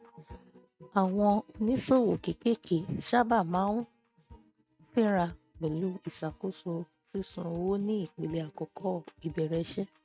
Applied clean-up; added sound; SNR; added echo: neural mask model RNNoise.